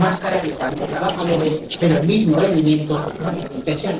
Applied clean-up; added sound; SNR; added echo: neural separator model SepFormer DNS4.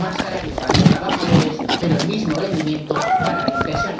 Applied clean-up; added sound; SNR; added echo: none; Livestock, farm animals, working animals; -5 dB; reverberation time 0.6 s.